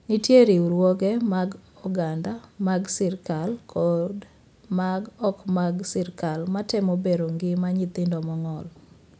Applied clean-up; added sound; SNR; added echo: none; none; none; none.